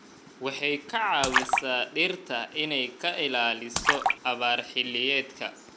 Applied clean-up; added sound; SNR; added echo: none; Splash, splatter; 2 dB; none.